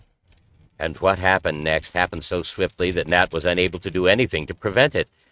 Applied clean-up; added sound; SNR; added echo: neural mask model RNNoise.